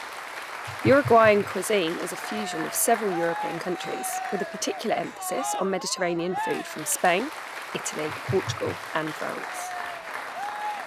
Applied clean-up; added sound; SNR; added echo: none; Cheering + Applause; 7 dB; none.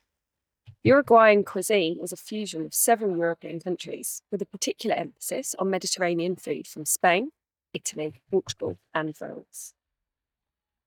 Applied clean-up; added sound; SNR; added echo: neural mask model DeepFilterNet 3.